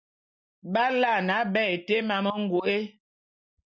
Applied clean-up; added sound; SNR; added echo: none; none; none; none.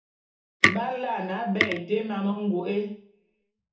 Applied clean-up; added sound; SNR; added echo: none; Tick; -1 dB; reverberation time 0.8 s.